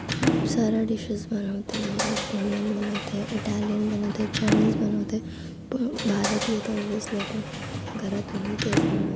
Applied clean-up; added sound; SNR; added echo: none; Sliding door / Slam; 2 dB; none.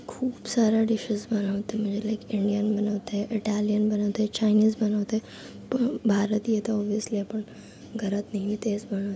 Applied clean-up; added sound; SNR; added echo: none; none; none; none.